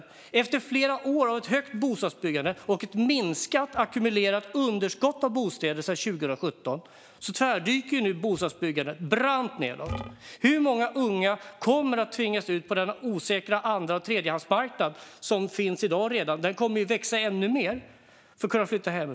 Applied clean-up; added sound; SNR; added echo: none; none; none; none.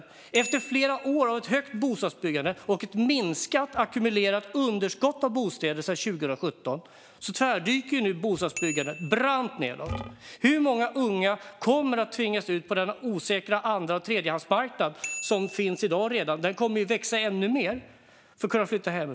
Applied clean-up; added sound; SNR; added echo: none; Bicycle bell; 17 dB; none.